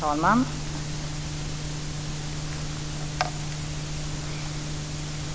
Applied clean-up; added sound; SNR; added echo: none; none; none; none.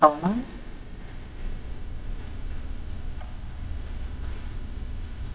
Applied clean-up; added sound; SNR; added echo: neural mask model DeepFilterNet 3.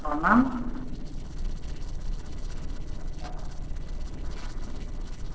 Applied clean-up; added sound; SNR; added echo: neural separator model SepFormer DNS4.